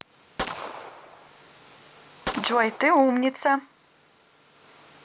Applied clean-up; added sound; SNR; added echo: none; Gunshot, gunfire; 11 dB; none.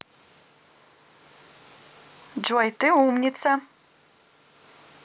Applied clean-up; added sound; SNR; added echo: none; none; none; none.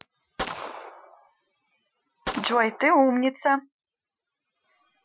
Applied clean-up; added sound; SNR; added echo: classical method Wiener filter.